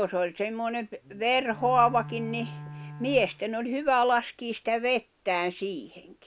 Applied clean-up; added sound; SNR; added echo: none; Bowed string instrument; 12 dB; none.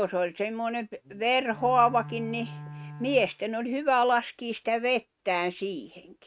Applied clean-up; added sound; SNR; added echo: neural mask model RNNoise.